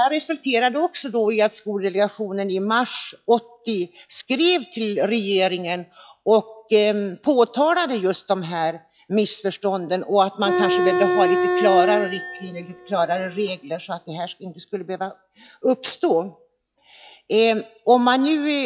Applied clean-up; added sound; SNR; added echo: classical method log-MMSE.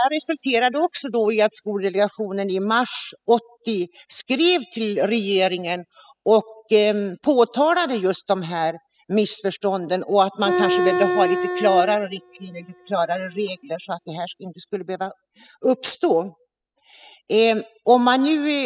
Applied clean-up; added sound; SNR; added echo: classical method spectral subtraction.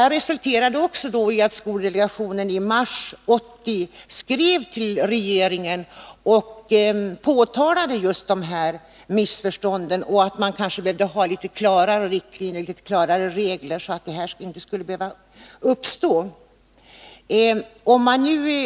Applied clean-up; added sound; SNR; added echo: none; none; none; none.